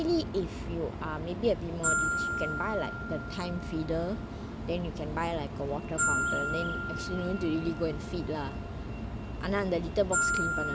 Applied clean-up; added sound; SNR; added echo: none; Glockenspiel; 3 dB; none.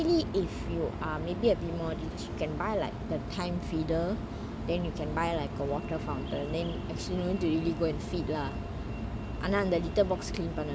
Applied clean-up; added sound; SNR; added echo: none; none; none; none.